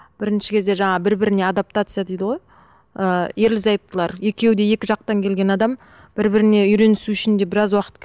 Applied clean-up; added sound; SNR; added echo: none; none; none; none.